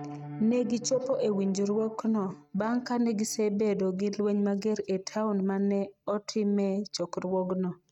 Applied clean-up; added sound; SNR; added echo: neural mask model RNNoise.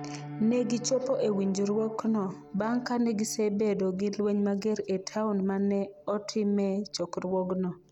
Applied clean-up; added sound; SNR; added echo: none; Piano; 18 dB; none.